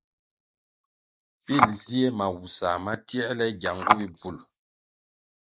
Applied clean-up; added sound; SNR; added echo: neural mask model Resemble Enhance denoiser.